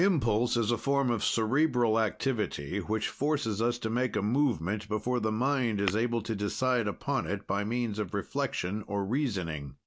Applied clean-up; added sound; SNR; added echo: none; Tap / Glass; 12 dB; none.